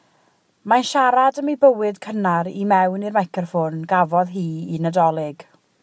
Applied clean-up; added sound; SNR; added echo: none; none; none; none.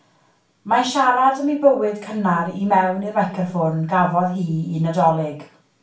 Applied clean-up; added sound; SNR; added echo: none; none; none; reverberation time 0.3 s.